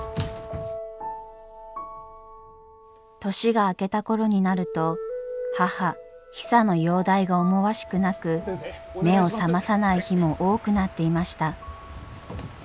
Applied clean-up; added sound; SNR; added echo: none; none; none; none.